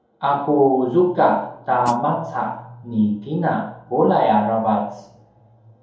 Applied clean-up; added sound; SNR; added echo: none; Hi-hat; 17 dB; reverberation time 2.7 s.